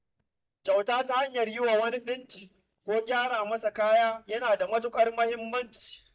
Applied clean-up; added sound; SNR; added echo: neural mask model DeepFilterNet 3.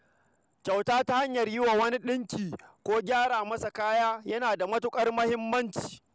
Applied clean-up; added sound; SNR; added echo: none; none; none; none.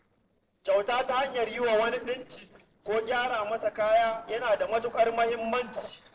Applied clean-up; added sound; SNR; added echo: neural separator model SepFormer DNS4.